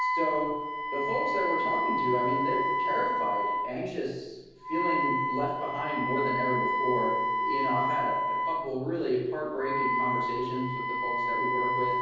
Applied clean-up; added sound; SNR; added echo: none; Wind instrument, woodwind instrument; -3 dB; reverberation time 1.1 s.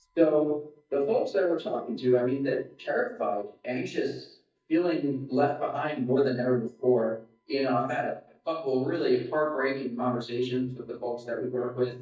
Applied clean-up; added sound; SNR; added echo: neural mask model DeepFilterNet 3.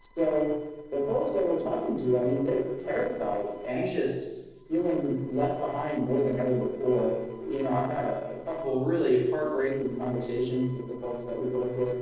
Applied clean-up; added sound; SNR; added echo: neural separator model SepFormer DNS4.